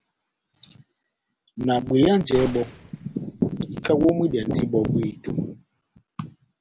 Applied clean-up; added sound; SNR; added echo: none; Gunshot, gunfire; 13 dB; none.